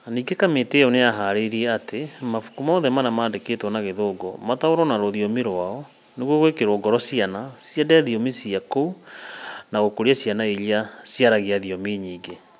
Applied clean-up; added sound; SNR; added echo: none; none; none; none.